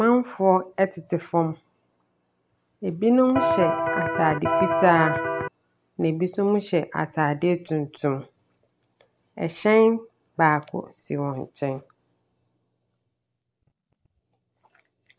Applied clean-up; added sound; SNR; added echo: none; Electric guitar; -1 dB; none.